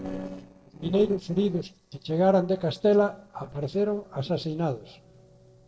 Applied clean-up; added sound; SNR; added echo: neural separator model SepFormer DNS4.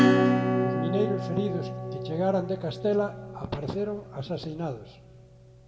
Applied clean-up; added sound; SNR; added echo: none; Acoustic guitar / Strum; -3 dB; reverberation time 1.5 s.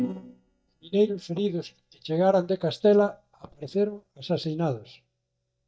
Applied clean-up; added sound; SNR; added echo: neural mask model DeepFilterNet 3.